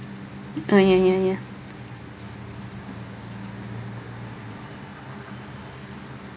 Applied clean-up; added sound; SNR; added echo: none; none; none; none.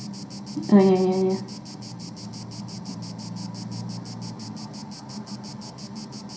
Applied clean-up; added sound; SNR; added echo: none; Insect; 19 dB; reverberation time 0.5 s.